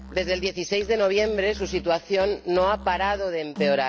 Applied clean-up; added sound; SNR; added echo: none; Musical instrument; 14 dB; none.